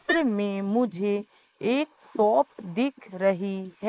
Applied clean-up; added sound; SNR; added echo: neural mask model Resemble Enhance denoiser.